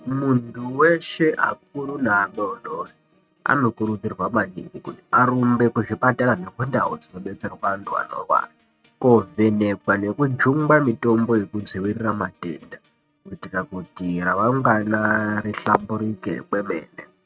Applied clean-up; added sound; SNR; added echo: neural mask model RNNoise.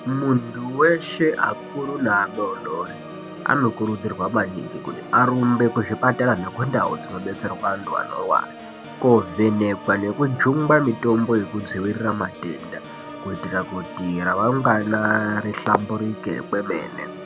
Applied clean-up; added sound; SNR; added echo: none; Organ; 14 dB; none.